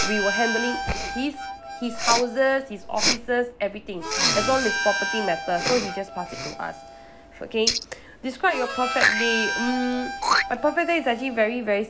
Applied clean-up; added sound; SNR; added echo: none; Harmonica + Respiratory sounds; 2 dB; none.